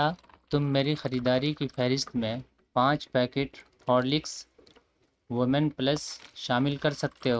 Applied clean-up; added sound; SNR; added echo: neural mask model RNNoise.